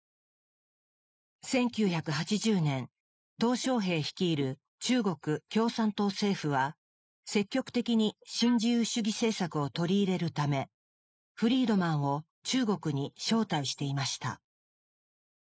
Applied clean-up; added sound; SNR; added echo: neural mask model Resemble Enhance denoiser.